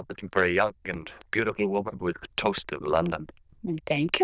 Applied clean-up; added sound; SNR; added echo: neural diffusion model UNIVERSE++.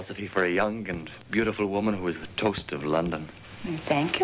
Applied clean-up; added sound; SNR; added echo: none; Raindrop / Drip; 17 dB; none.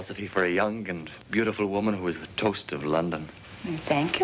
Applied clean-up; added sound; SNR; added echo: none; none; none; none.